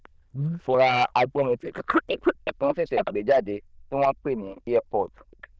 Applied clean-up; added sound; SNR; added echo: neural diffusion model UNIVERSE++.